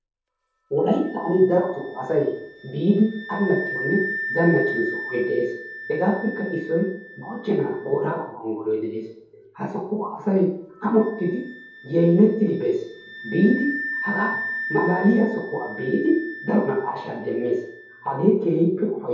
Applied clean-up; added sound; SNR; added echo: none; Wind instrument, woodwind instrument; 12 dB; reverberation time 0.7 s.